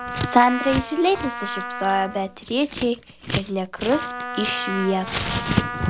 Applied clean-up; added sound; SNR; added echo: none; Trumpet + Scissors; 4 dB; none.